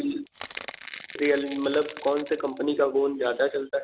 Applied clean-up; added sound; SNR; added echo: none; Crackle / Crushing; 15 dB; none.